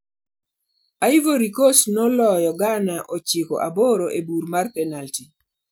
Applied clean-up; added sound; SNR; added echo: none; none; none; none.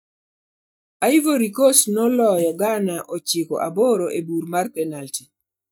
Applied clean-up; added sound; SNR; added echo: neural mask model DeepFilterNet 3.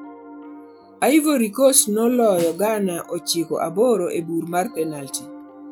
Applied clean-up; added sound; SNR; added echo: none; Piano + Snare drum; 19 dB; none.